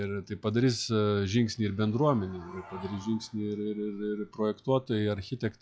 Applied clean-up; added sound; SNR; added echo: classical method log-MMSE.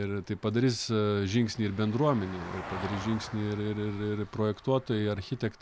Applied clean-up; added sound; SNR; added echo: none; Vehicle; 16 dB; none.